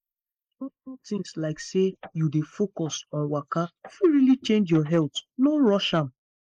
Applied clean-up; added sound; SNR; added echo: neural mask model Resemble Enhance denoiser.